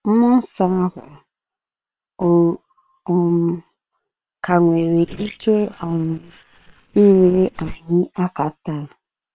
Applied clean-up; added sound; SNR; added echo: neural separator model SepFormer WHAM!.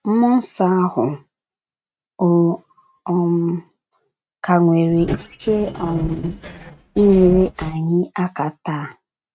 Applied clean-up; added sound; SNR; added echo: neural mask model RNNoise.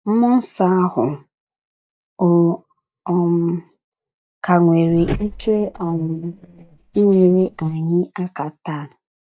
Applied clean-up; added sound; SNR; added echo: neural mask model DeepFilterNet 3.